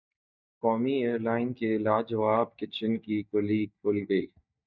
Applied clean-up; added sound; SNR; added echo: neural mask model DeepFilterNet 3.